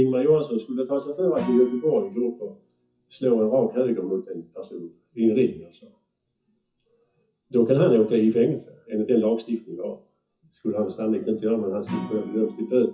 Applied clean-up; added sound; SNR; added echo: classical method WPE with log-MMSE.